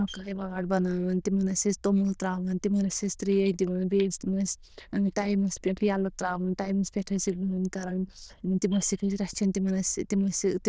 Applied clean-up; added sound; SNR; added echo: neural diffusion model UNIVERSE++.